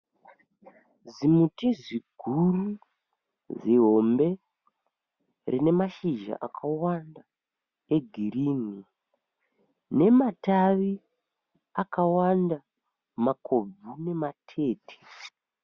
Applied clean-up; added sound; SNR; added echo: none; none; none; none.